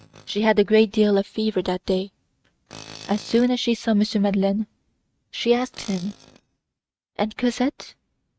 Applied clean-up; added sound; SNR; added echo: neural mask model RNNoise.